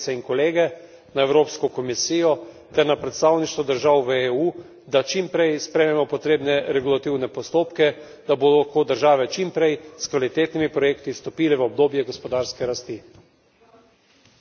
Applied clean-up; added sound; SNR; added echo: none; none; none; none.